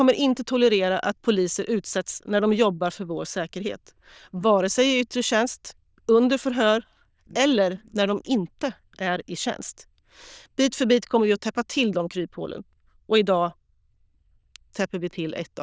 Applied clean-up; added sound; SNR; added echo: neural diffusion model UNIVERSE++.